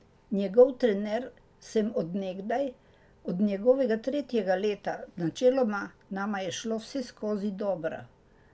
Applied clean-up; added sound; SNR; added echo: none; none; none; none.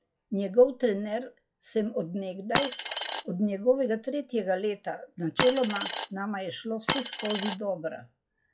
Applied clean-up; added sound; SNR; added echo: classical method log-MMSE.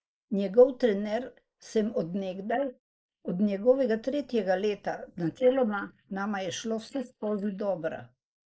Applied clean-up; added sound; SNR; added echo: neural mask model Resemble Enhance denoiser.